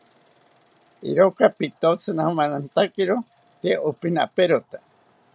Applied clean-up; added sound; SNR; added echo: none; none; none; none.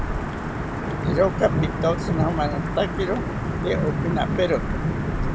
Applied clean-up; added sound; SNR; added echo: none; Thunder / Wind / Rain; -1 dB; none.